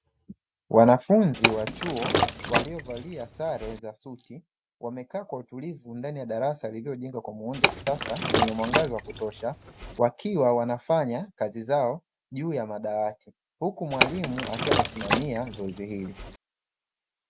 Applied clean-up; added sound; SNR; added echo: none; Liquid; 0 dB; none.